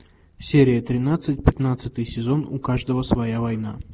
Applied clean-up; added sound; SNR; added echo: none; none; none; none.